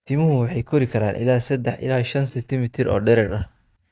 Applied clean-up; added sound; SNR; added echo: neural mask model DeepFilterNet 3.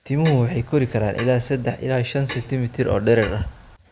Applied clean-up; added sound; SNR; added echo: none; Clock; 17 dB; none.